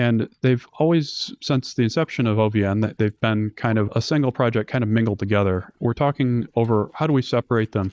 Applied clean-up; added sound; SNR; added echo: neural mask model Resemble Enhance denoiser.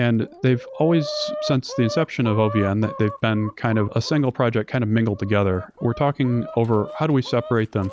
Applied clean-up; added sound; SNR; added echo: none; Chicken, rooster; 14 dB; none.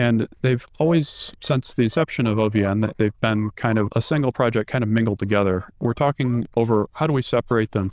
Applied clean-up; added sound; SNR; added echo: neural diffusion model UNIVERSE++.